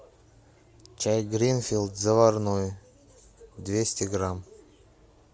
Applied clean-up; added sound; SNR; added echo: none; none; none; none.